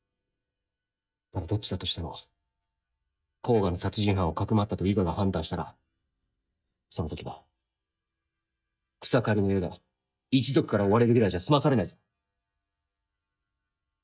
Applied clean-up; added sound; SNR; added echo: neural mask model DeepFilterNet 3.